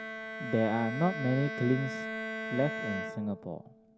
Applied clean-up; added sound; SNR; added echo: none; Bowed string instrument; 6 dB; none.